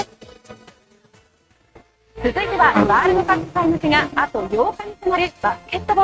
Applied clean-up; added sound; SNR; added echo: neural mask model RNNoise.